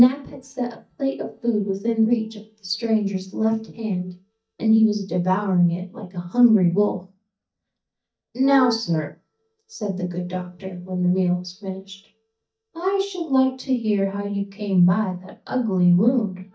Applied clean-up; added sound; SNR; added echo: neural mask model DeepFilterNet 3.